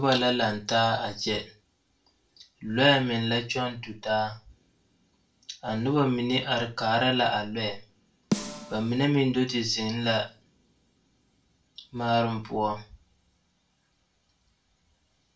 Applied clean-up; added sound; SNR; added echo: none; Snare drum; 8 dB; reverberation time 0.2 s.